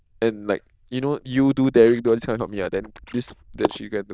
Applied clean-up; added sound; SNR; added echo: neural diffusion model UNIVERSE++.